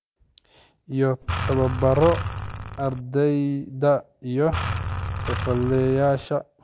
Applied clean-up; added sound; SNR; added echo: none; Engine; 5 dB; none.